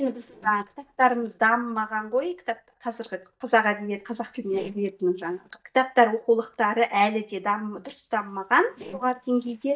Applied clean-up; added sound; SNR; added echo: neural mask model DeepFilterNet 3.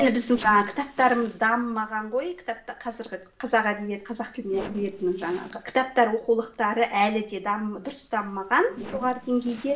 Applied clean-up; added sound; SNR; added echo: neural separator model SepFormer DNS4.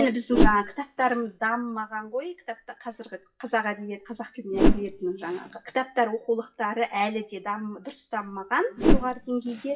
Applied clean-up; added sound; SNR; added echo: classical method WPE with log-MMSE.